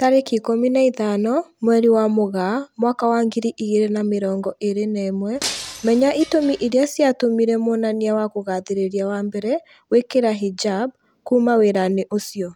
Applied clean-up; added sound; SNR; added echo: none; Shatter; 12 dB; none.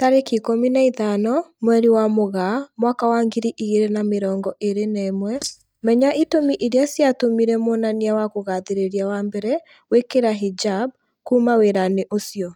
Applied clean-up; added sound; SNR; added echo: neural mask model DeepFilterNet 3.